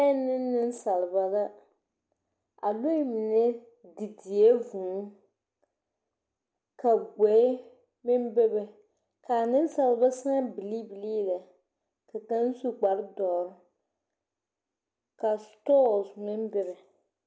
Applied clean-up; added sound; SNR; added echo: none; none; none; none.